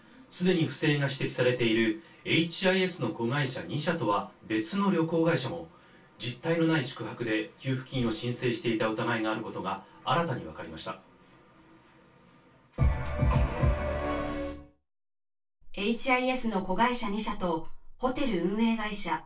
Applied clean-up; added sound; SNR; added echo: none; none; none; reverberation time 0.2 s.